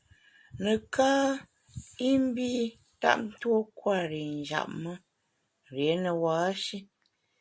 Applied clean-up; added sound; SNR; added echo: none; none; none; none.